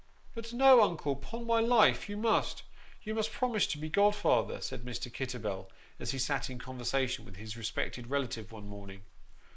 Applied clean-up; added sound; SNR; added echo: neural mask model Resemble Enhance denoiser.